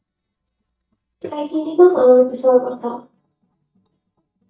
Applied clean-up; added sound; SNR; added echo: neural mask model DeepFilterNet 3.